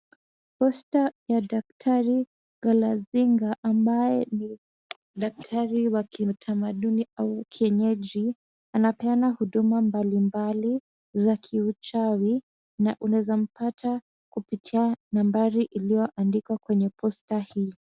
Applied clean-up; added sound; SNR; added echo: none; none; none; none.